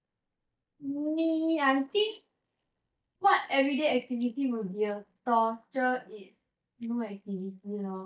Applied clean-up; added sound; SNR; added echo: neural mask model DeepFilterNet 3.